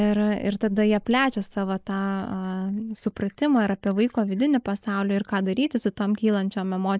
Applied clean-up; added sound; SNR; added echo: neural mask model Resemble Enhance denoiser.